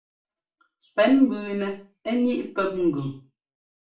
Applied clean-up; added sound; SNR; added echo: none; none; none; reverberation time 0.3 s.